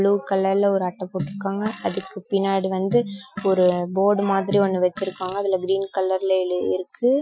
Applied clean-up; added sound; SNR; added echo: classical method Wiener filter.